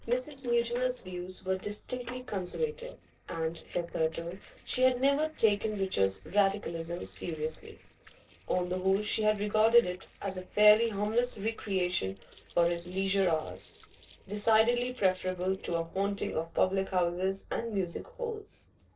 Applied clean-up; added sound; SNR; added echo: neural separator model SepFormer DNS4.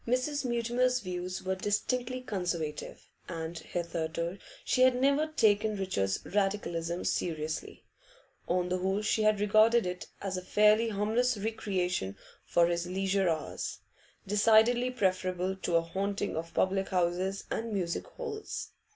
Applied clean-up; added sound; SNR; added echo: none; none; none; none.